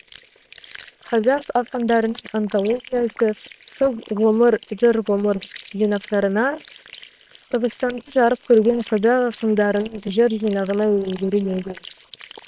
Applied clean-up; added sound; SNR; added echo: neural separator model SepFormer WHAM!.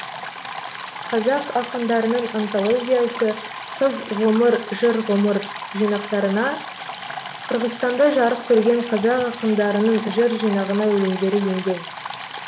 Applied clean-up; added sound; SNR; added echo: none; Stream; 12 dB; none.